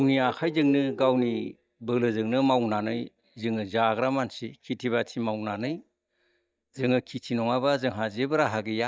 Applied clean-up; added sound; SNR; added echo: neural mask model DeepFilterNet 3.